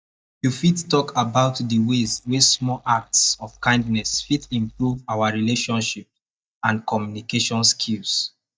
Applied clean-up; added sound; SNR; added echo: neural mask model DeepFilterNet 3.